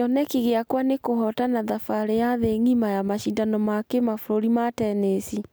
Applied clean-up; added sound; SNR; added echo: none; none; none; none.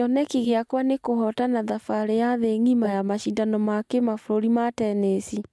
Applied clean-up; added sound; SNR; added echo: neural mask model DeepFilterNet 3.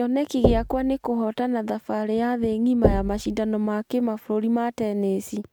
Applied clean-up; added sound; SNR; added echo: neural mask model RNNoise.